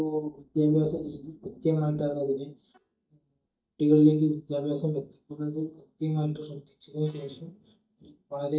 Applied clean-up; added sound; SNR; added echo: neural mask model DeepFilterNet 3.